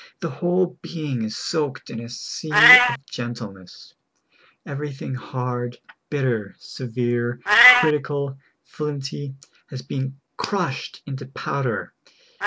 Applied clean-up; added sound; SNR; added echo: none; Meow; -1 dB; none.